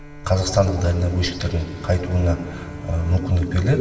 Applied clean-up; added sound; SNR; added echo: none; Bowed string instrument; 18 dB; reverberation time 2.0 s.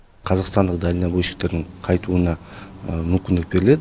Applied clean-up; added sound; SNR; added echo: none; none; none; none.